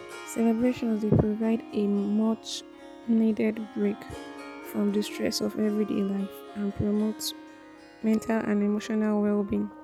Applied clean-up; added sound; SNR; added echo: none; Harp + Wind instrument, woodwind instrument; 16 dB; none.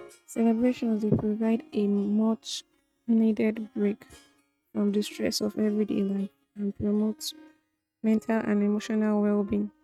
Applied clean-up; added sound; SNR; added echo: neural mask model RNNoise.